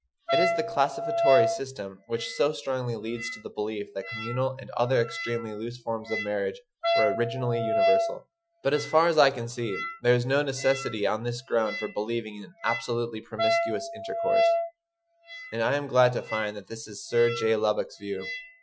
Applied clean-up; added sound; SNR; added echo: classical method Wiener filter.